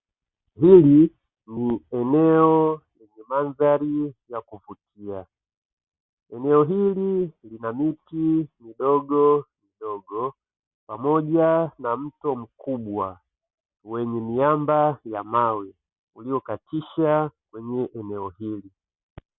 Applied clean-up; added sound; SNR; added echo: none; none; none; none.